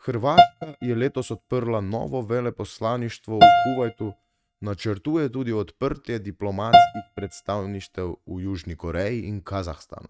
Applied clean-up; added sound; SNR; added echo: neural mask model RNNoise.